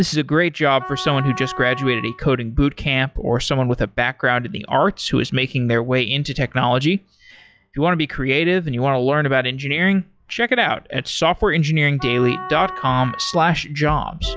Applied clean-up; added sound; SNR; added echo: classical method log-MMSE.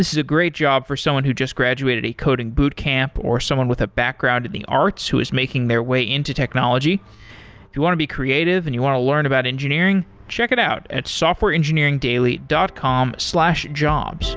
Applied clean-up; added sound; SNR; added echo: none; none; none; none.